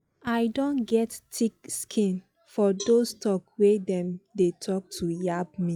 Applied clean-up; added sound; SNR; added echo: classical method log-MMSE.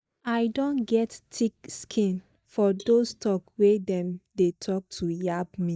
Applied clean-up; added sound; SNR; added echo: neural mask model DeepFilterNet 3.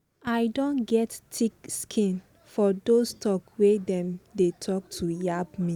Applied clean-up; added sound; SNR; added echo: none; none; none; none.